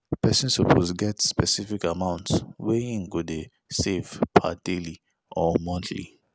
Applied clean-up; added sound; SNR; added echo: none; none; none; none.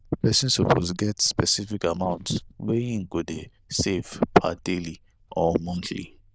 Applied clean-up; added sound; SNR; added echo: neural diffusion model UNIVERSE++.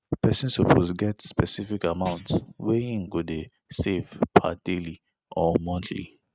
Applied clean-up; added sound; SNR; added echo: neural mask model RNNoise.